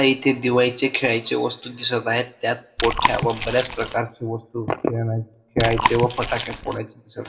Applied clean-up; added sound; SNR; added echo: none; Chewing, mastication; 2 dB; reverberation time 0.4 s.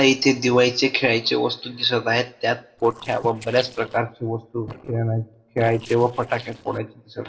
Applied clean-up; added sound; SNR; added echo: neural separator model SepFormer DNS4.